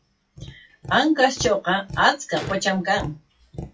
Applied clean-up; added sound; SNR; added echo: classical method WPE with log-MMSE.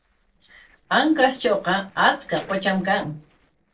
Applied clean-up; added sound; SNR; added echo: neural separator model SepFormer DNS4.